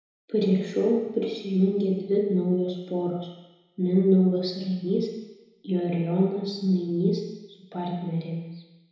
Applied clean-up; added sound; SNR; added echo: none; none; none; reverberation time 1.0 s.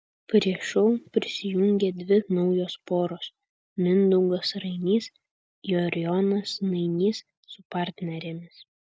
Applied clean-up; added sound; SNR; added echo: none; none; none; none.